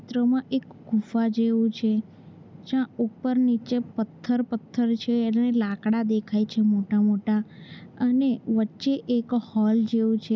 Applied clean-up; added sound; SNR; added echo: none; none; none; none.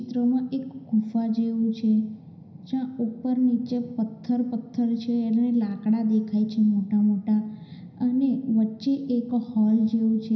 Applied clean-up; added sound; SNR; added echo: none; none; none; reverberation time 0.9 s.